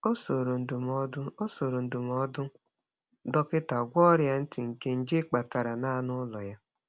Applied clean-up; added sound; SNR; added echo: none; none; none; none.